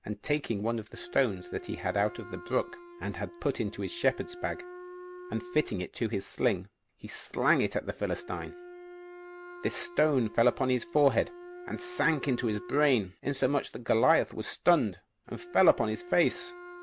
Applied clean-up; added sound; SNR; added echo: none; Wind instrument, woodwind instrument; 17 dB; none.